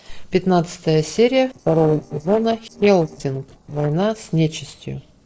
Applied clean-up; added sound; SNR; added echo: neural separator model SepFormer DNS4.